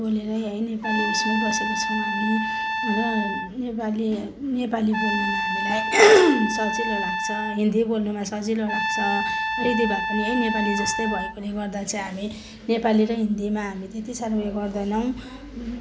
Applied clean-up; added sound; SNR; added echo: none; Trumpet; 3 dB; none.